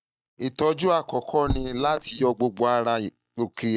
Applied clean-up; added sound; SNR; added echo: neural mask model DeepFilterNet 3.